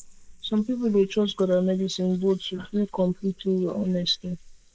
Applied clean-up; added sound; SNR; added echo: neural mask model Resemble Enhance denoiser.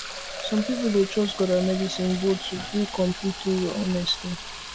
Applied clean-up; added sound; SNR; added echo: none; Fill (with liquid); 10 dB; none.